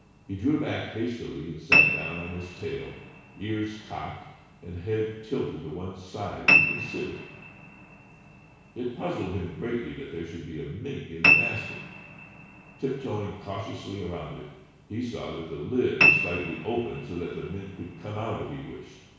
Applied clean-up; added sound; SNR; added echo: none; Piano; -3 dB; reverberation time 1.1 s.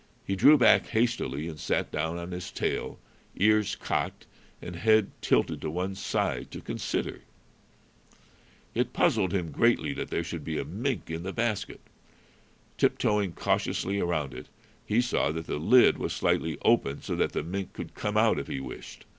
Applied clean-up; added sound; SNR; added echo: none; none; none; none.